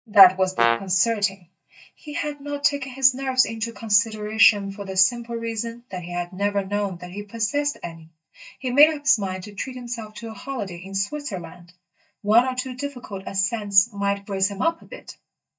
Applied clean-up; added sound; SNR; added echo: neural mask model DeepFilterNet 3.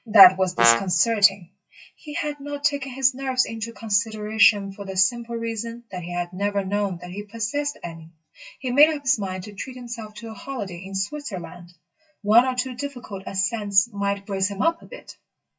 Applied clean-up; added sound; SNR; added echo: classical method WPE with log-MMSE.